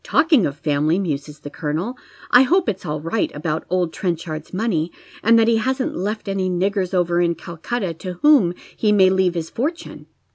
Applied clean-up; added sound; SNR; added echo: none; none; none; none.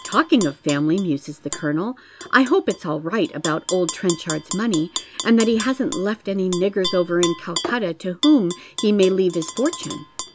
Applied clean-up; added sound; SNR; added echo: none; Tap / Glass; 12 dB; none.